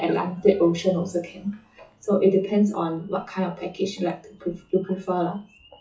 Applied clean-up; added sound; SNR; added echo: classical method WPE with log-MMSE.